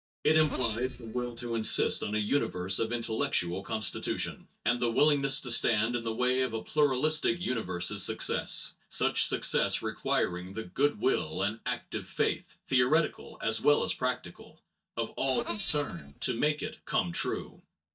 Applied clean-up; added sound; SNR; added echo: neural mask model DeepFilterNet 3.